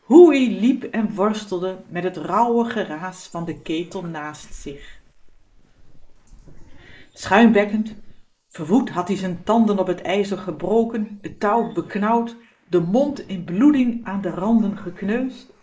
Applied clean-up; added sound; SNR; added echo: neural mask model Resemble Enhance denoiser.